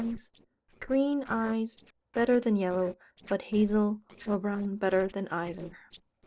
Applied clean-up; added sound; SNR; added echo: neural separator model SepFormer DNS4.